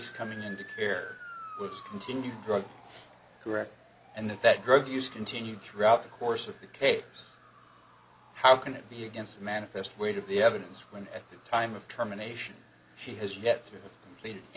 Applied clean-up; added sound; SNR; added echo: none; Motor vehicle (road) / Siren; 20 dB; none.